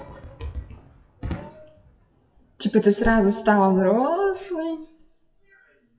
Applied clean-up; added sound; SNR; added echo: classical method WPE with log-MMSE.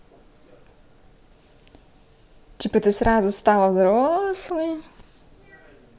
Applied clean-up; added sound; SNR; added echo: none; none; none; none.